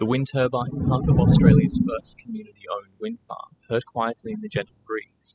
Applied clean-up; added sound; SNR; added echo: classical method spectral subtraction.